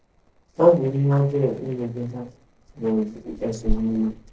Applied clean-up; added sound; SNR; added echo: neural separator model SepFormer DNS4.